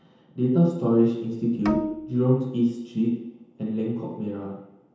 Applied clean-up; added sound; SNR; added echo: none; Bowed string instrument; 11 dB; reverberation time 0.9 s.